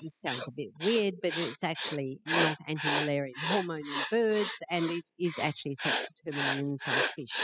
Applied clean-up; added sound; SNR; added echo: classical method spectral subtraction.